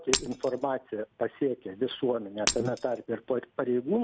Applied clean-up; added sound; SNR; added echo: none; Shatter; 6 dB; none.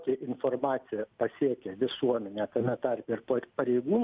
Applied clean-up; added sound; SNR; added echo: none; none; none; none.